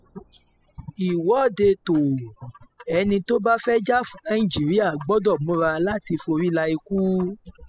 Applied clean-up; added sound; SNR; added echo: classical method spectral subtraction.